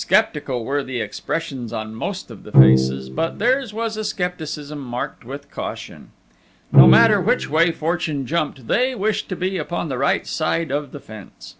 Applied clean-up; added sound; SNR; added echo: none; Bowed string instrument; -2 dB; none.